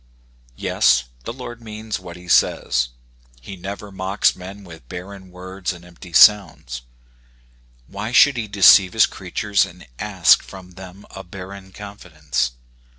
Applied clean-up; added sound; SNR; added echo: none; none; none; none.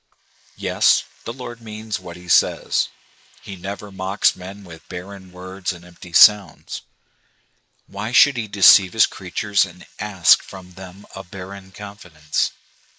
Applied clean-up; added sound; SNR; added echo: neural mask model Resemble Enhance denoiser.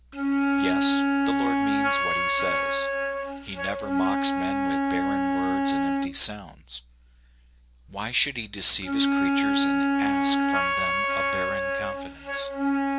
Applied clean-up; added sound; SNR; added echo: none; Wind instrument, woodwind instrument; -4 dB; none.